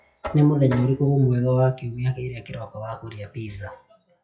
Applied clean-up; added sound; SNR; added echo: classical method WPE with log-MMSE.